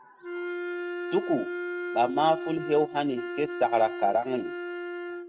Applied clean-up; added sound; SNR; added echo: neural mask model RNNoise.